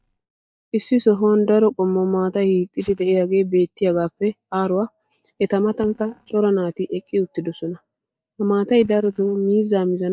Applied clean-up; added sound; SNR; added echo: neural mask model DeepFilterNet 3.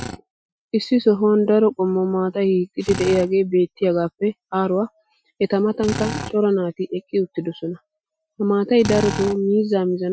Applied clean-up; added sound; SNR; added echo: classical method Wiener filter.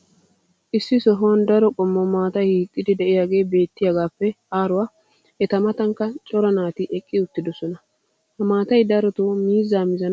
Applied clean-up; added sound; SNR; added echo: none; none; none; none.